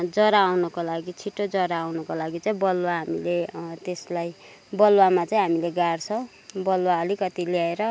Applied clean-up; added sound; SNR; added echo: none; none; none; none.